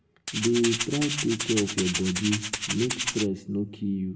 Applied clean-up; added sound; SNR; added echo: none; Rattle (instrument); 3 dB; reverberation time 0.5 s.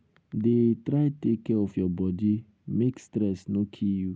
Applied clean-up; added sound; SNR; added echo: none; none; none; none.